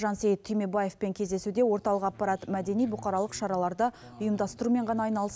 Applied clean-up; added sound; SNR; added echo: none; none; none; none.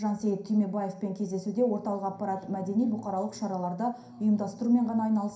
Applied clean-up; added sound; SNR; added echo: none; none; none; reverberation time 0.5 s.